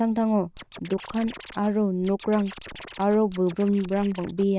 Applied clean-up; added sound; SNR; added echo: neural diffusion model UNIVERSE++.